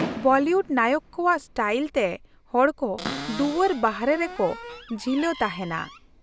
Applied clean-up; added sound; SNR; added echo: none; Fireworks + Cupboard open or close; 13 dB; none.